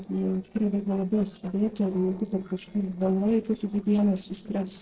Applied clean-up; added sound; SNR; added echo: neural separator model SepFormer DNS4.